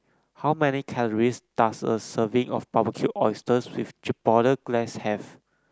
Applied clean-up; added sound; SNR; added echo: none; none; none; none.